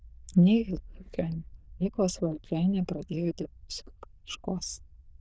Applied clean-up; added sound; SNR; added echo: neural diffusion model UNIVERSE++.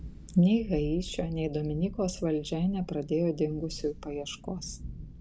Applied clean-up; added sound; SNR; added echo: none; Thunderstorm; 13 dB; none.